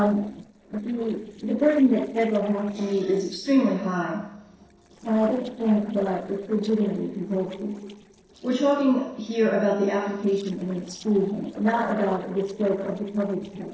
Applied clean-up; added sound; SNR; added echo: neural separator model SepFormer DNS4.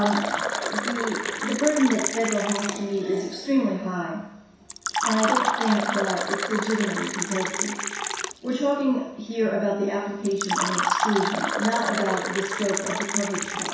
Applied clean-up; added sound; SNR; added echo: none; Fill (with liquid); 3 dB; reverberation time 0.7 s.